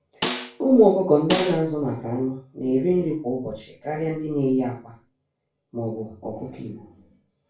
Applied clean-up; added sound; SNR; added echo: none; Snare drum; 9 dB; reverberation time 0.3 s.